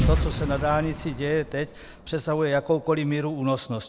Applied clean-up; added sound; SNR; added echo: none; Boom; 4 dB; none.